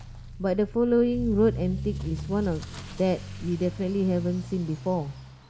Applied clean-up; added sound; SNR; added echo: none; Accelerating, revving, vroom / Motor vehicle (road); 10 dB; none.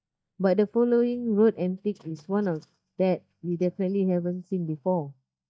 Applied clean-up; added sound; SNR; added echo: neural mask model DeepFilterNet 3.